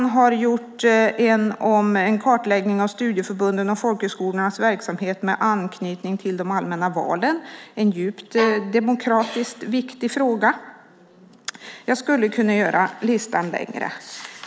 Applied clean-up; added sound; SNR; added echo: none; Bowed string instrument; 9 dB; none.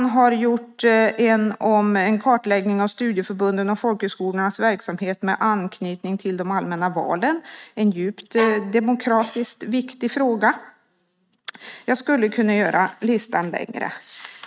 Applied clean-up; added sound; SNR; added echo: neural mask model RNNoise.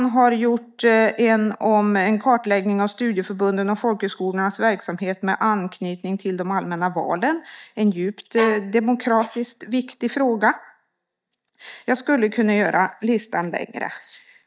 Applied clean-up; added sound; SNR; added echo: neural mask model DeepFilterNet 3.